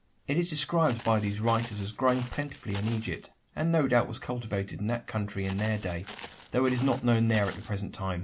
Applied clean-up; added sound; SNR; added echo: none; Walk, footsteps; 17 dB; none.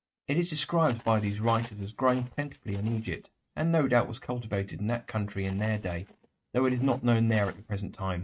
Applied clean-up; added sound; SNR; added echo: neural mask model RNNoise.